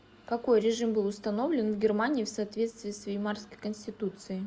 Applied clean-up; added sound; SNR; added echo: none; none; none; none.